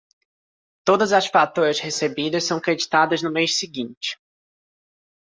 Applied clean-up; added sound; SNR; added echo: none; none; none; none.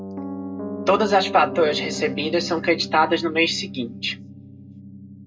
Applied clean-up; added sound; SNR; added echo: none; Piano; 9 dB; reverberation time 0.2 s.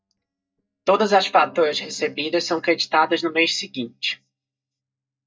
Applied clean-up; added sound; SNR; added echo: neural mask model DeepFilterNet 3.